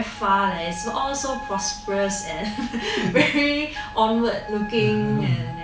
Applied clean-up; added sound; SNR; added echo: none; Wind instrument, woodwind instrument; 13 dB; none.